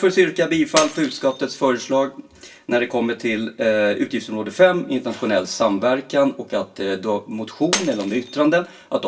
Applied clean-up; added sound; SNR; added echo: none; Shatter; 15 dB; reverberation time 0.2 s.